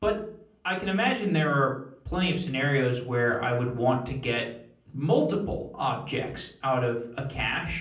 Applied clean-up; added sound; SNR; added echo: none; none; none; reverberation time 0.6 s.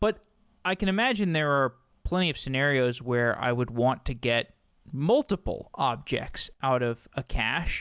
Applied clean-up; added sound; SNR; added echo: none; none; none; none.